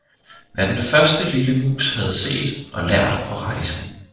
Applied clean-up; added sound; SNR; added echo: neural separator model SepFormer DNS4.